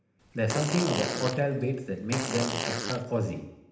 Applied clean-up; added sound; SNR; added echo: none; Fart; 5 dB; reverberation time 0.8 s.